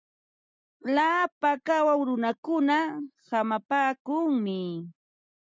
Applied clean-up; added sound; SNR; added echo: none; none; none; none.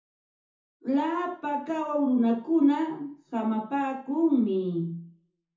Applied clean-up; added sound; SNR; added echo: none; none; none; reverberation time 0.6 s.